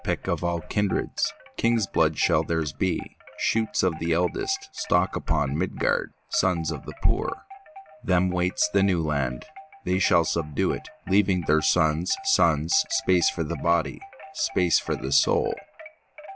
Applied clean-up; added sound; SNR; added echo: none; Wind chime; 19 dB; none.